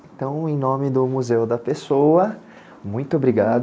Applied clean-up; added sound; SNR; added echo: none; none; none; none.